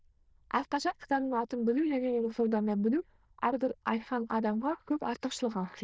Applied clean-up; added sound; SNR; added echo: neural diffusion model UNIVERSE++.